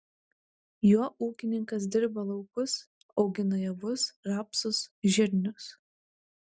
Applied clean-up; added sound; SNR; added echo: none; none; none; none.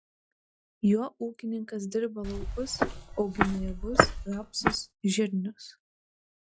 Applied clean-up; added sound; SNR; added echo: classical method log-MMSE.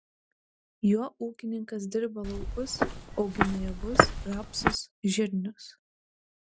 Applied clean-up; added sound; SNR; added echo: none; Walk, footsteps; -4 dB; none.